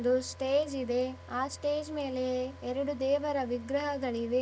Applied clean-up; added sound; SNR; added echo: none; Car; 17 dB; none.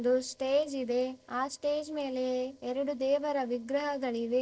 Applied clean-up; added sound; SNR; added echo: neural separator model SepFormer DNS4.